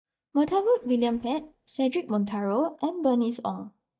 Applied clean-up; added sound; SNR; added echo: neural mask model DeepFilterNet 3.